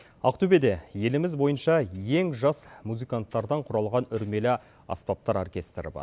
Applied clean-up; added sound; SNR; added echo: none; none; none; none.